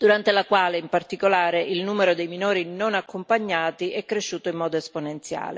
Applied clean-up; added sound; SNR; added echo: none; none; none; none.